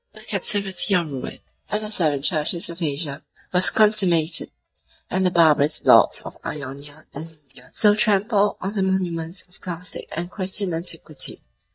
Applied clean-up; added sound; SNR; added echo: neural mask model DeepFilterNet 3.